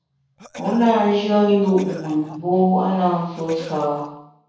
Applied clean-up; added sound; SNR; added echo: none; Cough; 19 dB; reverberation time 0.7 s.